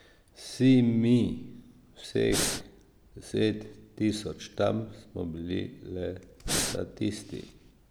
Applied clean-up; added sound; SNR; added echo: none; Breathing; 0 dB; none.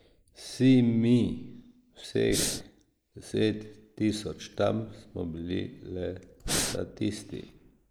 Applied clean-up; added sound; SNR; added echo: neural mask model Resemble Enhance denoiser.